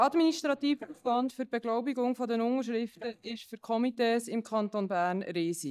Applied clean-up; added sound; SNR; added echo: neural mask model DeepFilterNet 3.